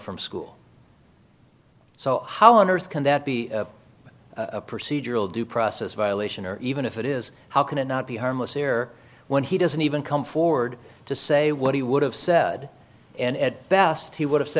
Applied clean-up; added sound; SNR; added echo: none; none; none; none.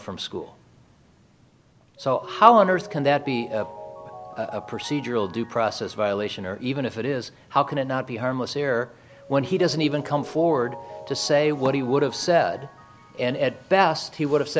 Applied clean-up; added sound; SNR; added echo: none; Mallet percussion; 18 dB; none.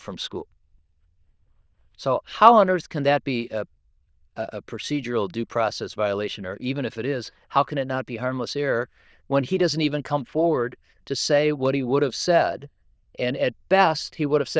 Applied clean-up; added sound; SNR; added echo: neural diffusion model UNIVERSE++.